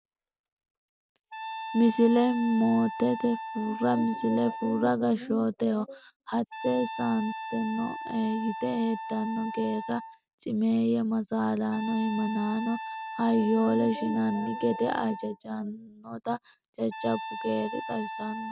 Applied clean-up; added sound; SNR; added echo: none; Wind instrument, woodwind instrument; 11 dB; none.